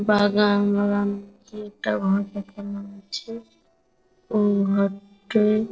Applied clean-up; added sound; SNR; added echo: neural separator model SepFormer DNS4.